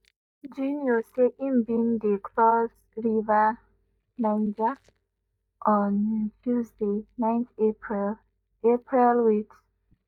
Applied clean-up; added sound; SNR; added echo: neural mask model DeepFilterNet 3.